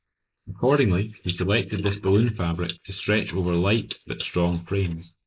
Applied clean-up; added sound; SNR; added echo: neural mask model Resemble Enhance denoiser.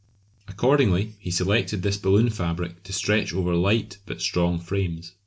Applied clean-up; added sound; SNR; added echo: none; none; none; none.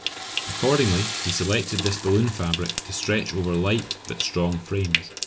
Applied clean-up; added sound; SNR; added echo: none; Trickle, dribble / Sink (filling or washing) / Water tap, faucet + Toilet flush / Water; 6 dB; none.